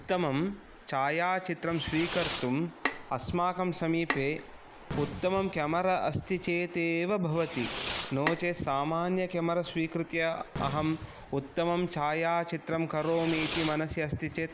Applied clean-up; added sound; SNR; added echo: none; Bowed string instrument + Fireworks; 10 dB; none.